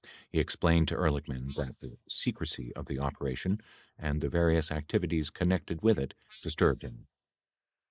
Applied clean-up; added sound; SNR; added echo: neural mask model Resemble Enhance denoiser.